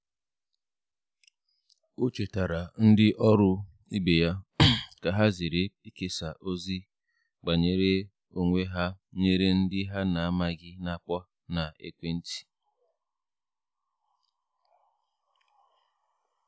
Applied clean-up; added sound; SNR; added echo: none; none; none; none.